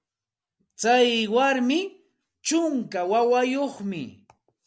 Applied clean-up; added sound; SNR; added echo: none; none; none; none.